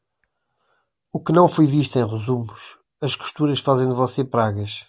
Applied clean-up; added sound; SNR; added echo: none; none; none; none.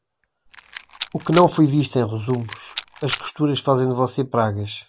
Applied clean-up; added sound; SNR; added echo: none; Rattle; 13 dB; none.